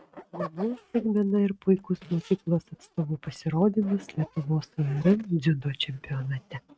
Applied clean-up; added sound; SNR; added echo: neural mask model RNNoise.